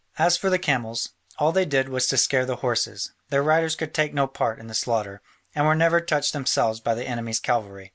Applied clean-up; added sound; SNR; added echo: none; none; none; none.